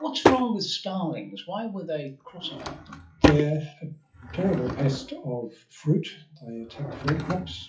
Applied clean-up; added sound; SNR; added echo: classical method WPE with log-MMSE.